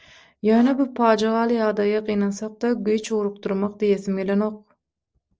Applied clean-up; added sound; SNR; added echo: neural separator model SepFormer DNS4.